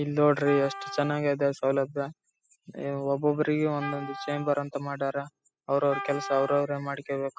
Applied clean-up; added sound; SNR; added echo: classical method spectral subtraction.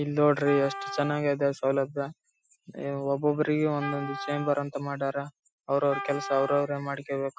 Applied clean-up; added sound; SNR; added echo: classical method Wiener filter.